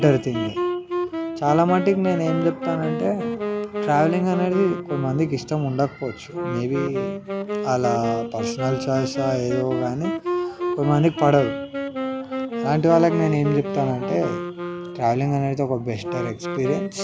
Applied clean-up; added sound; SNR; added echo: none; Wind instrument, woodwind instrument; 5 dB; none.